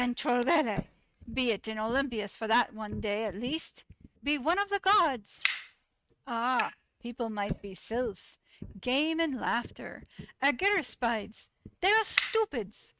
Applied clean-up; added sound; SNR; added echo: neural mask model RNNoise.